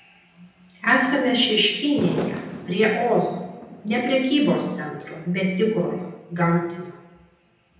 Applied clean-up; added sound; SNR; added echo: none; Fireworks; 11 dB; reverberation time 0.9 s.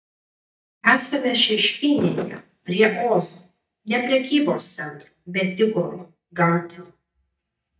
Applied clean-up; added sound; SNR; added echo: neural mask model DeepFilterNet 3.